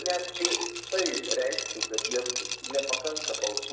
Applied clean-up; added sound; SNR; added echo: none; Liquid; 0 dB; reverberation time 0.8 s.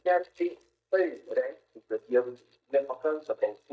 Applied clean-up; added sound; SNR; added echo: neural mask model DeepFilterNet 3.